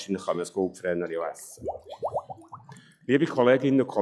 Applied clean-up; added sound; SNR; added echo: classical method log-MMSE.